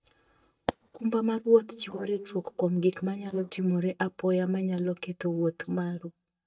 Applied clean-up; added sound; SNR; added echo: neural mask model DeepFilterNet 3.